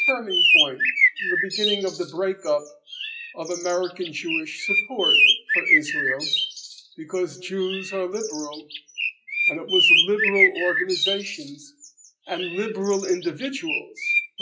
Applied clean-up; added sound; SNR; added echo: classical method WPE with log-MMSE.